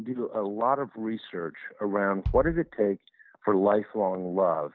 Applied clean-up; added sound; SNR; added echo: none; Bass drum; 11 dB; none.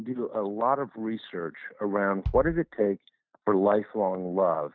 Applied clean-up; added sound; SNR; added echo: neural mask model RNNoise.